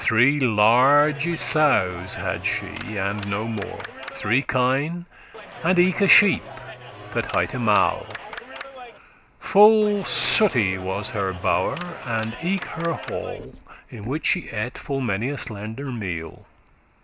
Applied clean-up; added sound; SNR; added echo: none; Clapping; 14 dB; none.